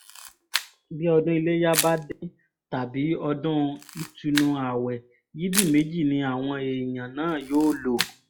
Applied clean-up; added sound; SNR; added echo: classical method log-MMSE.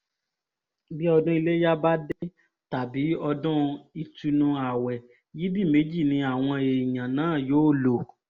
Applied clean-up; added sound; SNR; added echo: none; none; none; none.